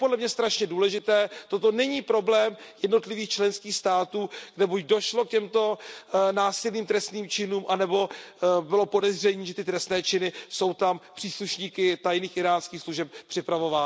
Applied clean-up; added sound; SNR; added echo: none; none; none; none.